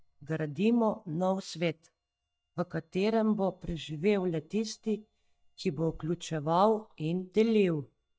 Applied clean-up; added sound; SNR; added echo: neural mask model DeepFilterNet 3.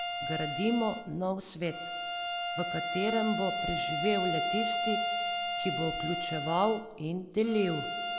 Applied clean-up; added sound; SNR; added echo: none; Bowed string instrument; 1 dB; none.